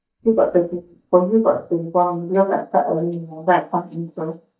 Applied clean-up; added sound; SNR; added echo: neural mask model DeepFilterNet 3.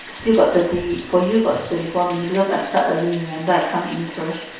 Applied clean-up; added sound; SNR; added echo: none; Bathtub (filling or washing); 17 dB; reverberation time 0.7 s.